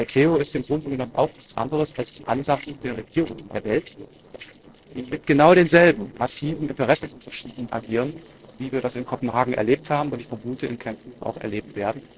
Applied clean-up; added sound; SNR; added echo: neural separator model SepFormer DNS4.